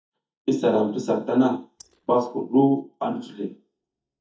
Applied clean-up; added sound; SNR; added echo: neural mask model DeepFilterNet 3.